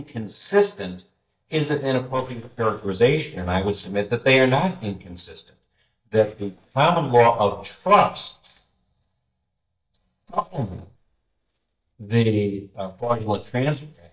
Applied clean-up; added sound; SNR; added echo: neural mask model DeepFilterNet 3.